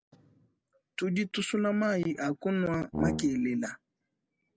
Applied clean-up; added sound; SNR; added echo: none; Brass instrument; 3 dB; none.